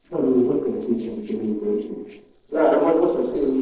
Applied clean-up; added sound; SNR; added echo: neural separator model SepFormer DNS4.